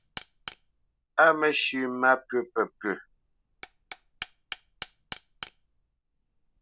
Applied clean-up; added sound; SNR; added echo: none; Hammer; 12 dB; none.